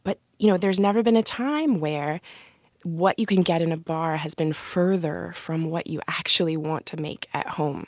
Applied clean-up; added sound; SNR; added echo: none; none; none; none.